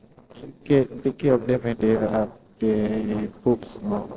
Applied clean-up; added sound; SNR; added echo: neural separator model SepFormer DNS4.